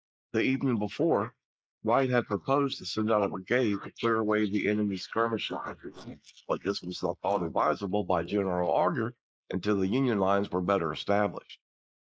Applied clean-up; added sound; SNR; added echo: neural mask model Resemble Enhance denoiser.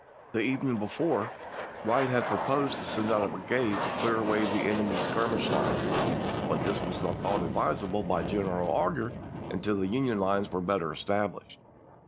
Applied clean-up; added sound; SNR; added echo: none; Aircraft; 4 dB; none.